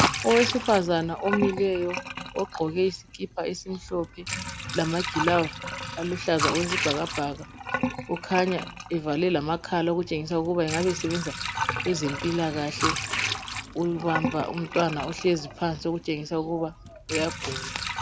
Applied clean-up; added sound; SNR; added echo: none; Sink (filling or washing) / Water; 5 dB; none.